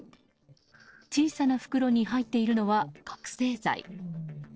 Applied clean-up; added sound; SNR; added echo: neural separator model SepFormer DNS4.